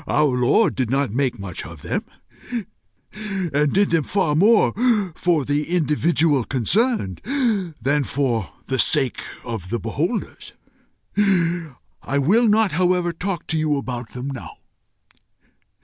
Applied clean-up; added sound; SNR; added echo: none; none; none; none.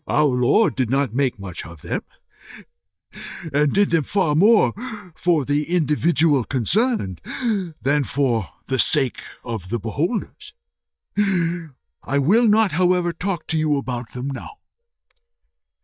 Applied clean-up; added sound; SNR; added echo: neural mask model DeepFilterNet 3.